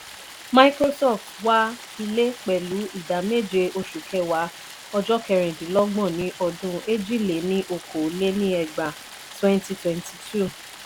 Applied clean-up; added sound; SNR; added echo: none; Stream; 17 dB; none.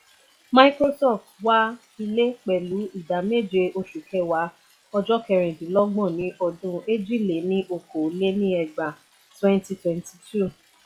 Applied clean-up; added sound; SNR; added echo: classical method log-MMSE.